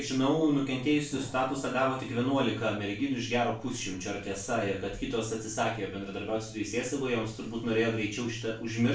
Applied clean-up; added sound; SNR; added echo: neural separator model SepFormer DNS4.